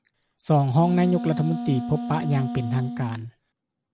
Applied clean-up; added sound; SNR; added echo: none; Wind instrument, woodwind instrument; 8 dB; none.